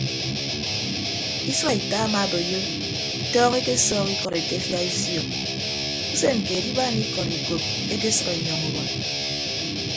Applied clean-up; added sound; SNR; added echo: none; Guitar; 0 dB; none.